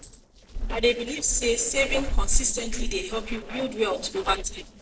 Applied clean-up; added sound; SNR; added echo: neural separator model SepFormer DNS4.